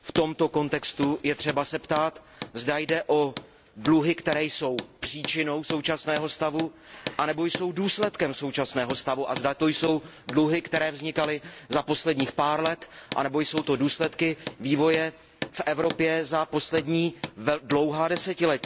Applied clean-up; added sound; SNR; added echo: none; Hammer; 13 dB; none.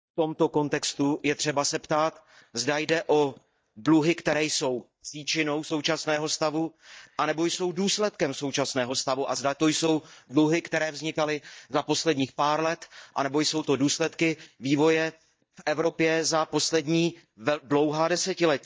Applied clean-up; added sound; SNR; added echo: neural mask model DeepFilterNet 3.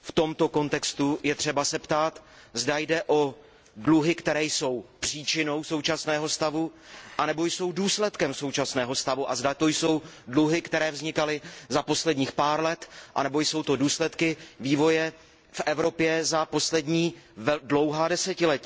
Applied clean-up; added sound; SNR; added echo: none; none; none; none.